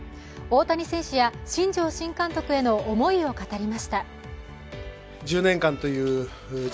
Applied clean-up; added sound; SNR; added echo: none; none; none; none.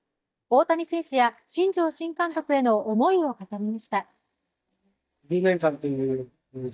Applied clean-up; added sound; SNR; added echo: neural mask model DeepFilterNet 3.